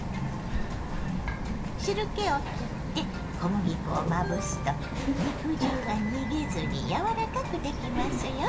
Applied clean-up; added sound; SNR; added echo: none; Bird vocalization, bird call, bird song; -1 dB; reverberation time 1.5 s.